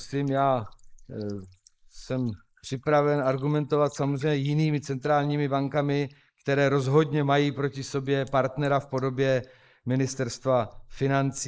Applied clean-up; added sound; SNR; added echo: neural mask model Resemble Enhance denoiser.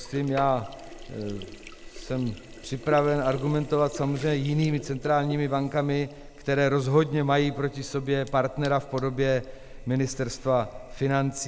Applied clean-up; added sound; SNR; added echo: none; Sink (filling or washing); 15 dB; none.